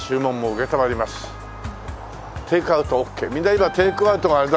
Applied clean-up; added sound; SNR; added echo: none; none; none; none.